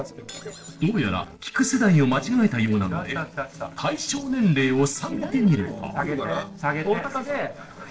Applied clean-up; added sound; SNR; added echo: neural separator model SepFormer DNS4.